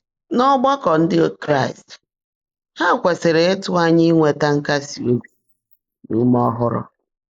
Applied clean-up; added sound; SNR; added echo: neural mask model Resemble Enhance denoiser.